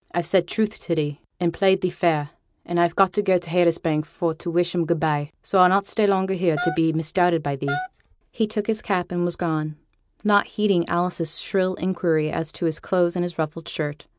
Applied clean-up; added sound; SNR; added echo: none; Wind instrument, woodwind instrument; 9 dB; none.